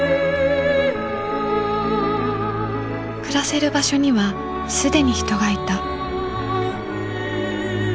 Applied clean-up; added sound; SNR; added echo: none; none; none; none.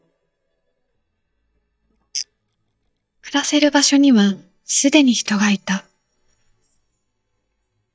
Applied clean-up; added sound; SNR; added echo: neural mask model DeepFilterNet 3.